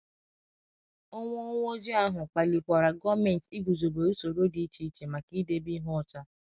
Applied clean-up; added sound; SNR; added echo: none; none; none; none.